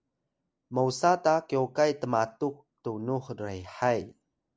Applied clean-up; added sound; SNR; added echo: none; none; none; none.